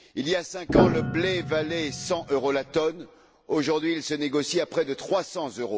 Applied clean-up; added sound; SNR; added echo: none; Piano; 1 dB; none.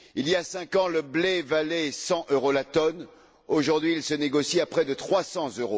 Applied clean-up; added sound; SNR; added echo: none; none; none; none.